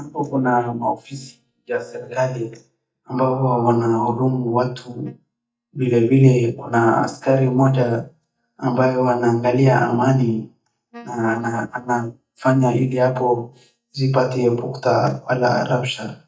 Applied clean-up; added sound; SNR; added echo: neural mask model DeepFilterNet 3.